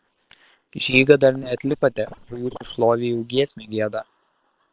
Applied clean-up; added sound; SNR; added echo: neural separator model SepFormer WHAM!.